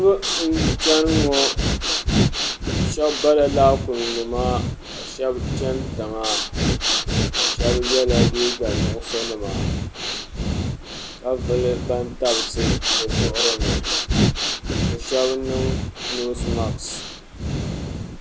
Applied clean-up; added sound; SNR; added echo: none; Breathing; -1 dB; none.